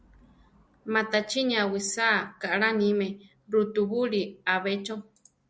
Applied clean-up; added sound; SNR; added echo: none; none; none; none.